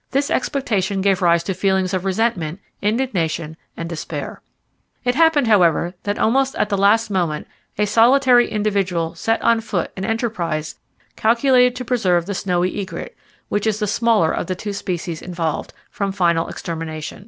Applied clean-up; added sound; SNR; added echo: none; none; none; none.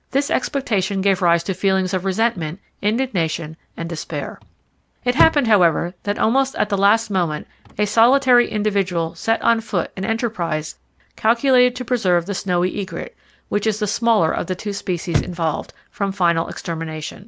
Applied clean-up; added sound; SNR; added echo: none; Chirp, tweet / Slam / Car; 15 dB; none.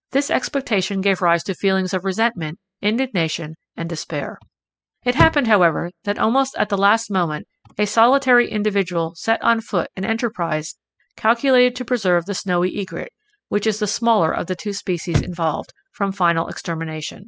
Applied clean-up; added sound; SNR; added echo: classical method spectral subtraction.